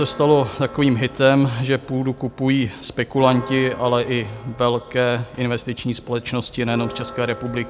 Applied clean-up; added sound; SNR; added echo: none; Church bell; 17 dB; none.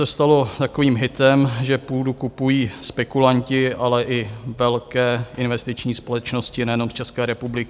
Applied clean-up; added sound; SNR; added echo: none; none; none; none.